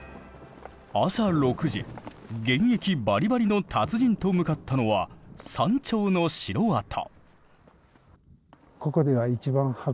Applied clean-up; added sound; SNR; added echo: none; Thunder; 20 dB; none.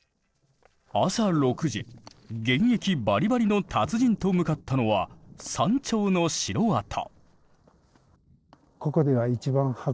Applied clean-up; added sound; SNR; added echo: neural separator model SepFormer DNS4.